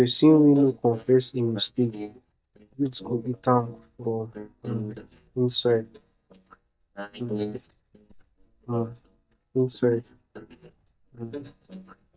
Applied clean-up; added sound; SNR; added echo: neural mask model DeepFilterNet 3.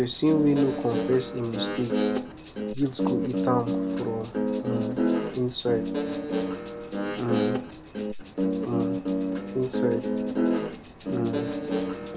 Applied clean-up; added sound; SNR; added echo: none; Guitar + Tambourine; -2 dB; none.